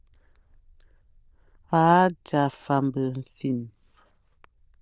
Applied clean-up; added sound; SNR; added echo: neural diffusion model UNIVERSE++.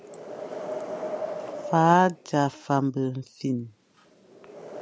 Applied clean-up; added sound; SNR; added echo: none; Wind; 11 dB; none.